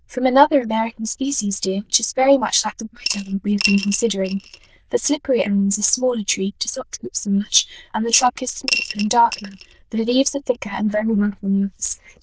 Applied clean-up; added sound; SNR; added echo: neural diffusion model UNIVERSE++.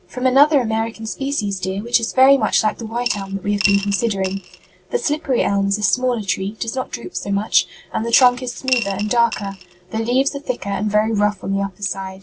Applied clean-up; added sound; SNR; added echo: none; Coin (dropping) / Glass; 10 dB; none.